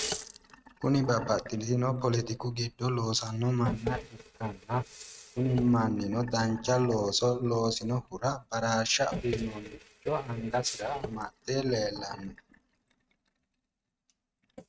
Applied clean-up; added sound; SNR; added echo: neural mask model RNNoise.